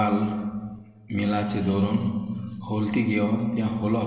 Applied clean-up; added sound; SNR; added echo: none; none; none; reverberation time 1.3 s.